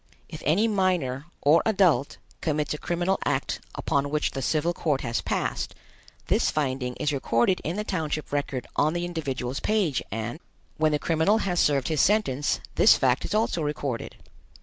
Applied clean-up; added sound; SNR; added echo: none; none; none; none.